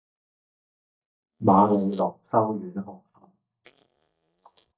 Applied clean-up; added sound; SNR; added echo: neural mask model DeepFilterNet 3.